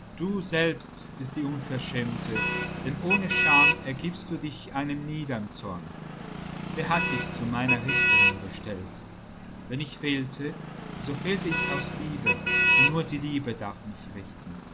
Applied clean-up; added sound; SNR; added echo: none; Motor vehicle (road); -3 dB; none.